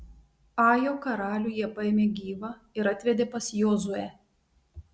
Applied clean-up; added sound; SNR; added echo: none; none; none; none.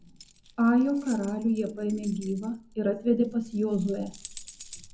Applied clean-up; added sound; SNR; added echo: none; Keys jangling; 19 dB; reverberation time 0.4 s.